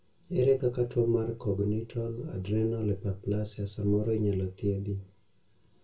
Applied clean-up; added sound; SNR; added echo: none; none; none; reverberation time 0.2 s.